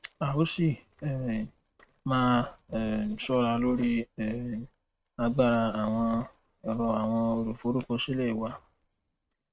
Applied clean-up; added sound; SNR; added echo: neural mask model RNNoise.